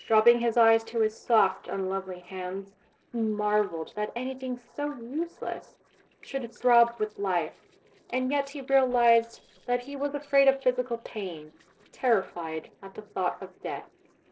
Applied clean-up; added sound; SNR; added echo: neural separator model SepFormer DNS4.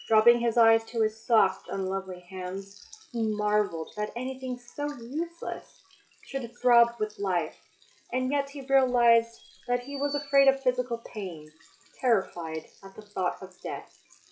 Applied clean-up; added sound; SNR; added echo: classical method log-MMSE.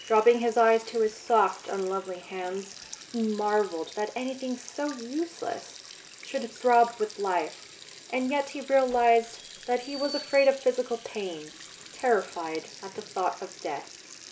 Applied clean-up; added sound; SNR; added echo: none; Sink (filling or washing) + Door; 18 dB; none.